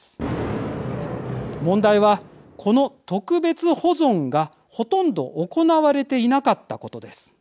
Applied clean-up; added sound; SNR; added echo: none; Thunder; 13 dB; none.